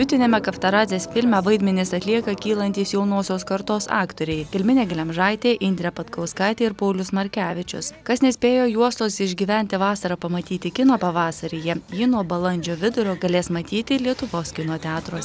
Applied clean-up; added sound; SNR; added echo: none; none; none; none.